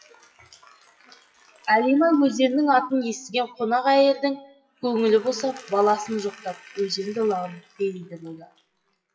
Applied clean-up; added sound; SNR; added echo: classical method WPE with log-MMSE.